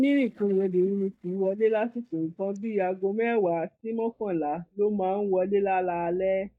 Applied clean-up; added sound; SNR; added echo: neural mask model DeepFilterNet 3.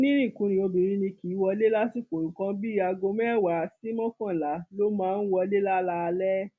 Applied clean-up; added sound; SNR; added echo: none; none; none; none.